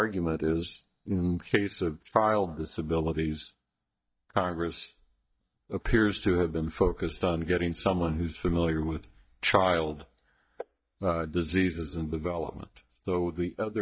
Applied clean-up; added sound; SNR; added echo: neural mask model DeepFilterNet 3.